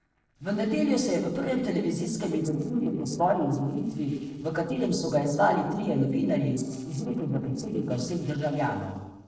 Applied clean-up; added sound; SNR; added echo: neural separator model SepFormer DNS4.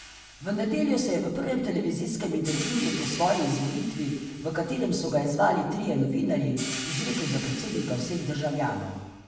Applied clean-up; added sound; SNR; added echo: none; Hi-hat; 12 dB; reverberation time 1.1 s.